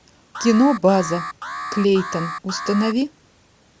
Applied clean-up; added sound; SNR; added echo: none; Alarm; 10 dB; none.